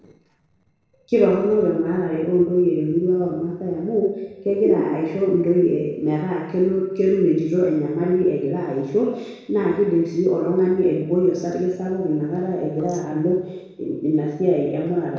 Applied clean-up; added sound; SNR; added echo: neural separator model SepFormer DNS4.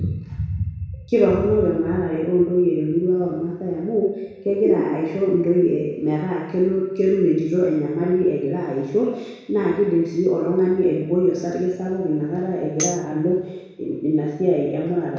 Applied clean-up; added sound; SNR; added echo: none; Tambourine; 12 dB; reverberation time 1.1 s.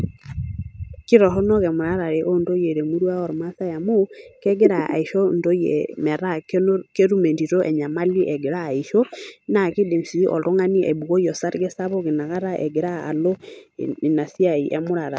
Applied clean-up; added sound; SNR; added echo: none; none; none; none.